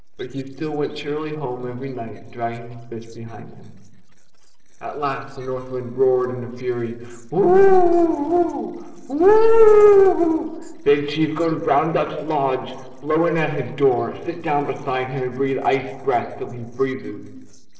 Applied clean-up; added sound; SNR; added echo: neural separator model SepFormer DNS4.